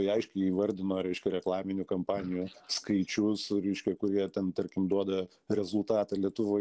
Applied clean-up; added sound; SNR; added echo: none; none; none; none.